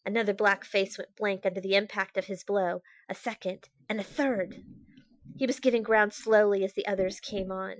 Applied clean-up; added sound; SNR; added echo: classical method Wiener filter.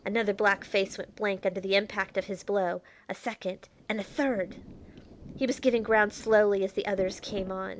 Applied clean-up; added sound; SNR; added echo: none; Rain; 20 dB; none.